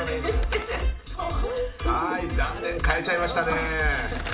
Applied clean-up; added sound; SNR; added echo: none; Slam / Wood; 16 dB; reverberation time 0.4 s.